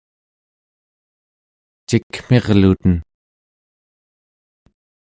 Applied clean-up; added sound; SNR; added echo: none; none; none; none.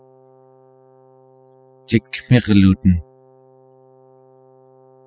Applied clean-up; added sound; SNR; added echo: classical method spectral subtraction.